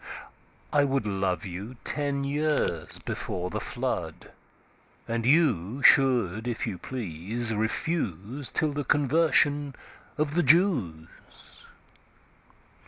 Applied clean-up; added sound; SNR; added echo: neural mask model Resemble Enhance denoiser.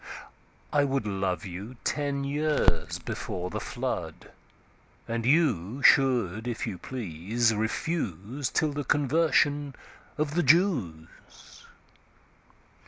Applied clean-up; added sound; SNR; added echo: none; Crackle; -1 dB; none.